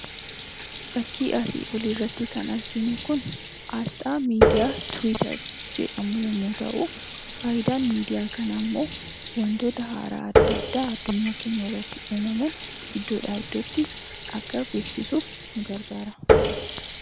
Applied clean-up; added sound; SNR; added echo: none; Water tap, faucet; 1 dB; none.